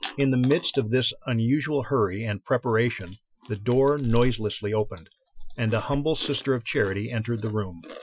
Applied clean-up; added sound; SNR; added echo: classical method Wiener filter.